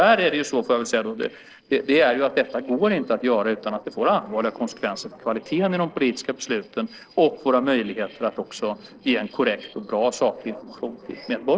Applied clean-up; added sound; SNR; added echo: neural separator model SepFormer DNS4.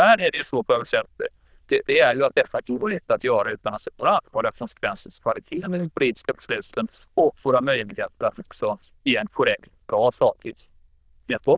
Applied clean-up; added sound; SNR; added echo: neural diffusion model UNIVERSE++.